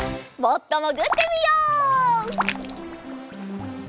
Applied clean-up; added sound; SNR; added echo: none; Raindrop; 8 dB; none.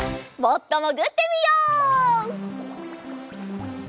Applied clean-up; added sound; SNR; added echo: none; none; none; none.